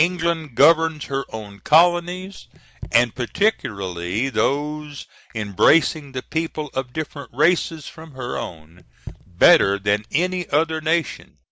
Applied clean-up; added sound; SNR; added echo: none; Raindrop / Drip; 17 dB; none.